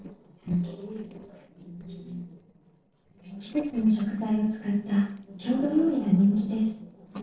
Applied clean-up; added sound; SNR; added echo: neural separator model SepFormer DNS4.